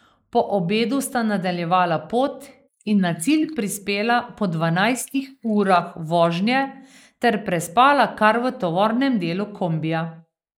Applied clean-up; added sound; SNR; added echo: neural mask model Resemble Enhance denoiser.